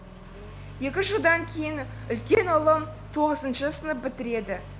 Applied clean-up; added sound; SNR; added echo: none; Accelerating, revving, vroom; 13 dB; none.